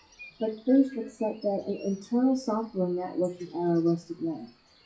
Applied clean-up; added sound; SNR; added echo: classical method WPE with log-MMSE.